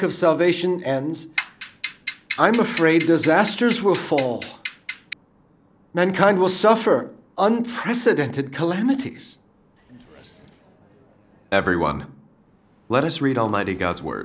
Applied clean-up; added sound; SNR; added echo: none; Clock; 7 dB; none.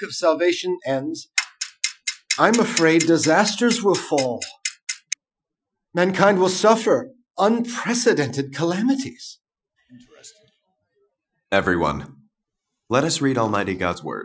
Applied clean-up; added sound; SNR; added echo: classical method Wiener filter.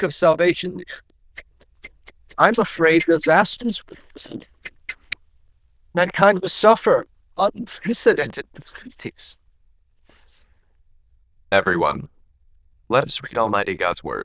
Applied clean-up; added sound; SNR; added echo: neural diffusion model UNIVERSE++.